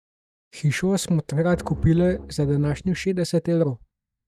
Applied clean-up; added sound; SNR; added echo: neural mask model DeepFilterNet 3.